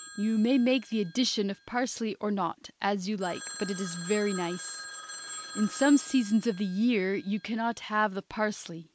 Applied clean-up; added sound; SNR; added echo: none; Telephone; 15 dB; none.